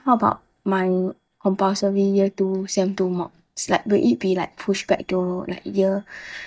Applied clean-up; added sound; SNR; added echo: neural mask model DeepFilterNet 3.